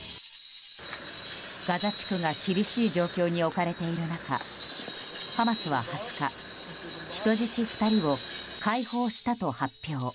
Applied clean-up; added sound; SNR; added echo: none; Screech; 13 dB; none.